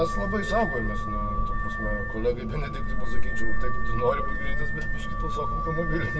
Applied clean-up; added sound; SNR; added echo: none; Alarm / Car; 10 dB; reverberation time 0.6 s.